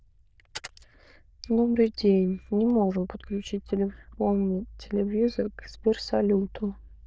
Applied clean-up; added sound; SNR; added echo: neural diffusion model UNIVERSE++.